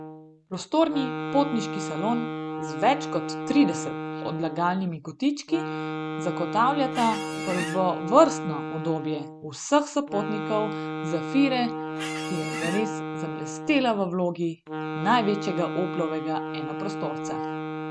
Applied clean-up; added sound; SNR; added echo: none; Wind instrument, woodwind instrument + Squeak; 5 dB; none.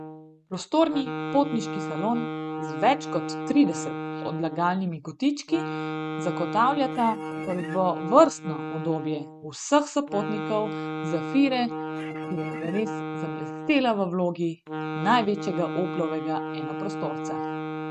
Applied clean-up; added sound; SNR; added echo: neural mask model RNNoise.